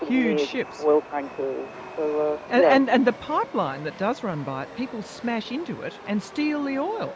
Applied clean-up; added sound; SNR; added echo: none; Chatter / Subway, metro, underground; 16 dB; none.